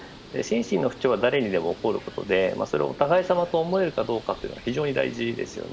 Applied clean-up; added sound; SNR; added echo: none; Bird; 18 dB; none.